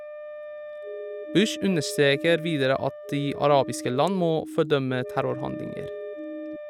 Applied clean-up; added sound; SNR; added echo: none; Wind instrument, woodwind instrument + Siren; 10 dB; none.